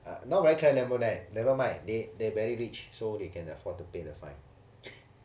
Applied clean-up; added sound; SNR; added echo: none; none; none; none.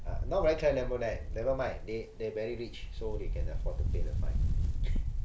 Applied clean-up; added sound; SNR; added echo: none; Wind; -3 dB; none.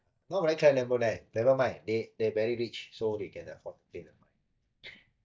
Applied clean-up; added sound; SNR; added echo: neural mask model DeepFilterNet 3.